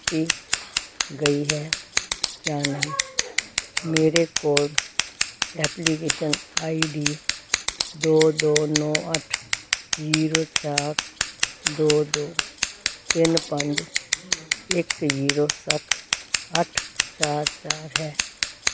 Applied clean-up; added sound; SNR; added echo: none; Scissors; 1 dB; none.